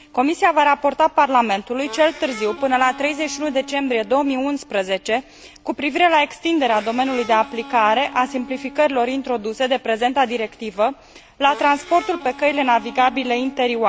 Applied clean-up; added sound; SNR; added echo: none; Harmonica; 19 dB; none.